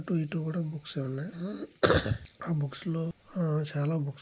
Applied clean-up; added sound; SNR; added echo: neural mask model Resemble Enhance denoiser.